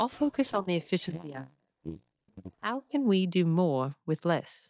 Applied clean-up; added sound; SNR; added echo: neural mask model DeepFilterNet 3.